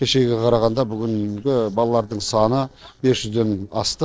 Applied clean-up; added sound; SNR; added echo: neural separator model SepFormer DNS4.